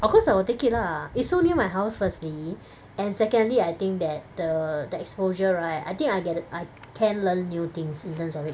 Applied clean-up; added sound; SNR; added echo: none; none; none; none.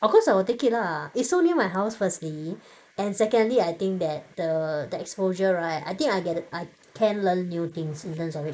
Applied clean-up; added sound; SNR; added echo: neural mask model Resemble Enhance denoiser.